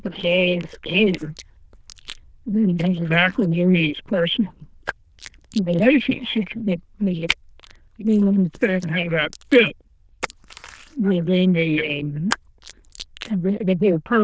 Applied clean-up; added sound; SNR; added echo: neural diffusion model UNIVERSE++.